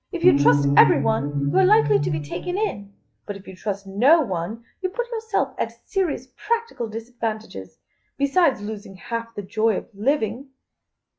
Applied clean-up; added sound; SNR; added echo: classical method log-MMSE.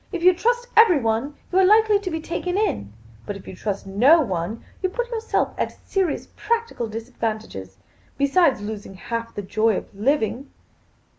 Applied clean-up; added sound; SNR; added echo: none; none; none; none.